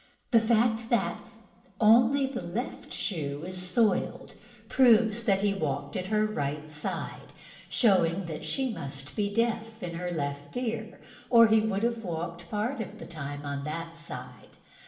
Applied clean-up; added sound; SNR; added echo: none; none; none; reverberation time 2.0 s.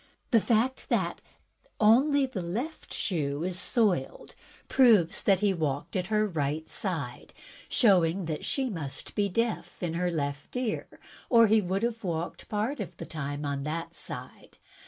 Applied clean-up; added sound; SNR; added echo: none; none; none; none.